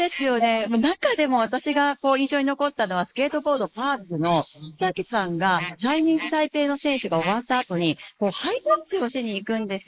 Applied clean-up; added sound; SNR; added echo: neural mask model Resemble Enhance denoiser.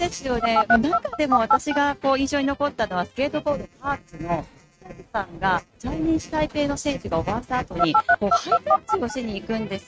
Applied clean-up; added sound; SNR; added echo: neural mask model RNNoise.